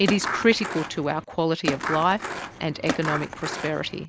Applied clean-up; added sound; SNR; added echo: none; Skateboard; 5 dB; none.